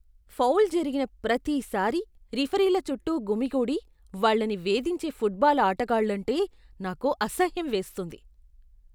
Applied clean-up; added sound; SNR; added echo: none; none; none; none.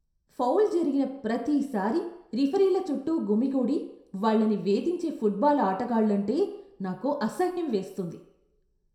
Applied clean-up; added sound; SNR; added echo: none; none; none; reverberation time 0.6 s.